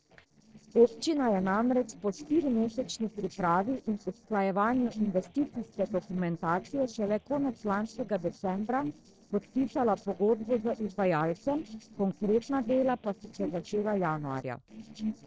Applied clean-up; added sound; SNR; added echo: neural separator model SepFormer DNS4.